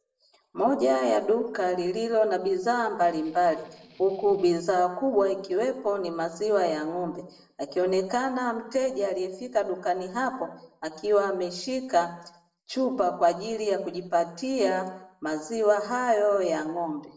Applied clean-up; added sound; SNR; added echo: neural separator model SepFormer DNS4.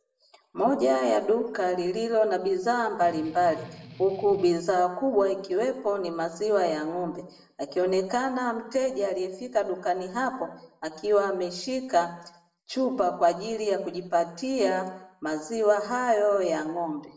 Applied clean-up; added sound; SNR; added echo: none; Strum; 18 dB; reverberation time 0.6 s.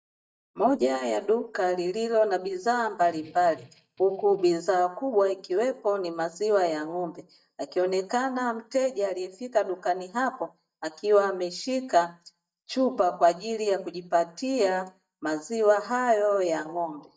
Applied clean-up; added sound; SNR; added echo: neural mask model DeepFilterNet 3.